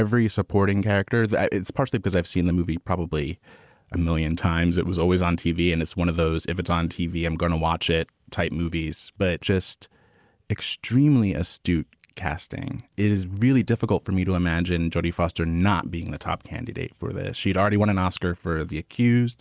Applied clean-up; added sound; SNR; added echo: none; none; none; none.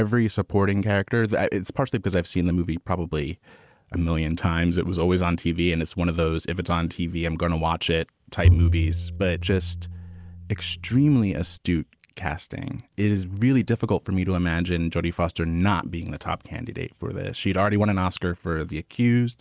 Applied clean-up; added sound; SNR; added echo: none; Bowed string instrument; 0 dB; none.